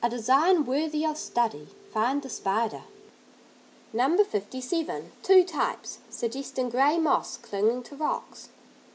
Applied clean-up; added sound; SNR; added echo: none; none; none; none.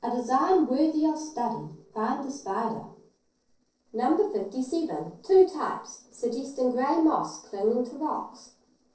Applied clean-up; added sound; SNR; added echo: neural separator model SepFormer DNS4.